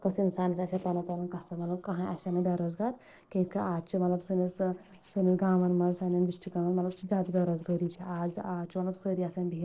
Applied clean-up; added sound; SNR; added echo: neural separator model SepFormer DNS4.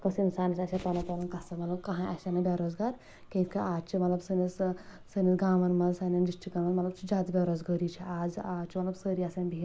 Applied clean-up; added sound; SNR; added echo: none; none; none; none.